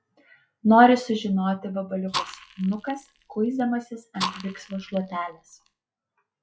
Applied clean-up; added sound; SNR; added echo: classical method log-MMSE.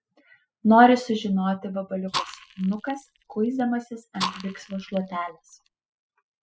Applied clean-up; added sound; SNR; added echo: classical method spectral subtraction.